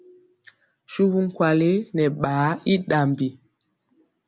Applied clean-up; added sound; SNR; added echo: none; none; none; none.